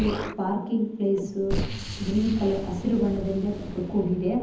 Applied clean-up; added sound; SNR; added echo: none; Explosion; 8 dB; reverberation time 0.8 s.